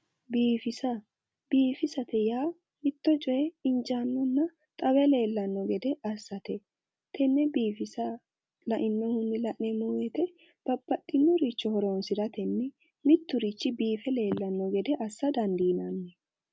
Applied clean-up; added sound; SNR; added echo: none; none; none; none.